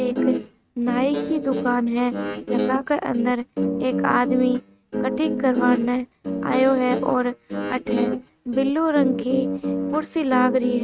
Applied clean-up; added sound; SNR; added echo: neural mask model RNNoise.